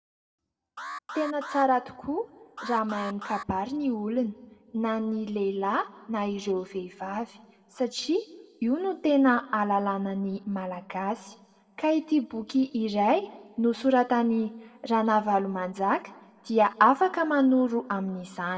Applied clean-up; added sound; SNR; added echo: none; Alarm; 14 dB; reverberation time 1.2 s.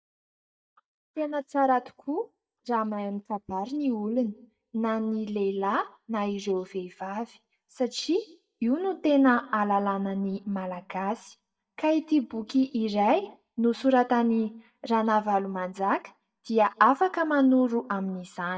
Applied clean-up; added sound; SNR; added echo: neural mask model DeepFilterNet 3.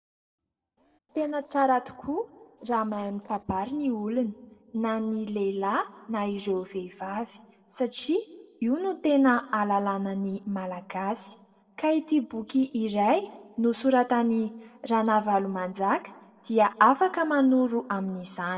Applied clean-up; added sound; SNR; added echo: neural separator model SepFormer DNS4.